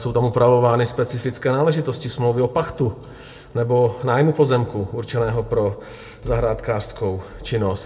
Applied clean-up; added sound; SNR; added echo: none; none; none; reverberation time 1.0 s.